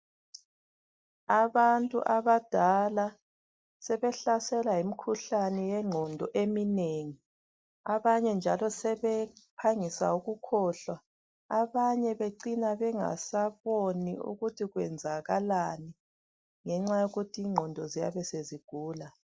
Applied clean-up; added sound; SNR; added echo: neural mask model Resemble Enhance denoiser.